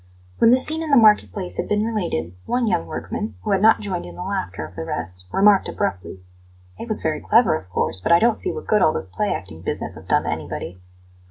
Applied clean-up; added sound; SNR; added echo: none; none; none; none.